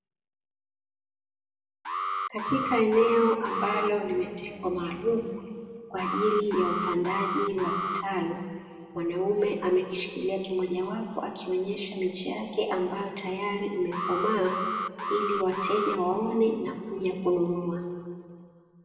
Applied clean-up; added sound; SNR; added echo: none; Alarm; 5 dB; reverberation time 2.1 s.